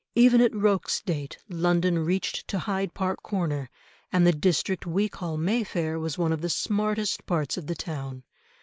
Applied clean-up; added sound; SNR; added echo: none; none; none; none.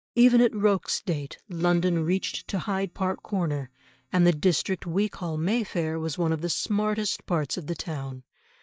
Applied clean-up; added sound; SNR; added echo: neural mask model DeepFilterNet 3.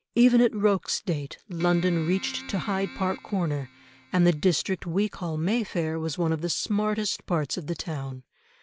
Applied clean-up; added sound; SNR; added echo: none; Keyboard (musical); 18 dB; none.